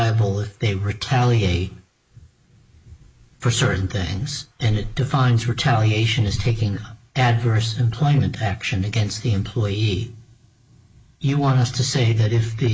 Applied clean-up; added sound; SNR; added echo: neural mask model Resemble Enhance denoiser.